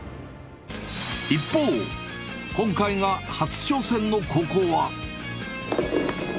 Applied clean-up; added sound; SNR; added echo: none; none; none; none.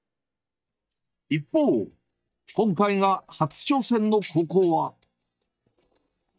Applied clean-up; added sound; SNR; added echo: neural mask model DeepFilterNet 3.